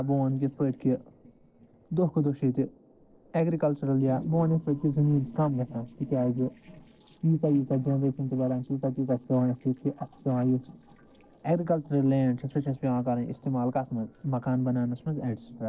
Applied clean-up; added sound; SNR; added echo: neural separator model SepFormer DNS4.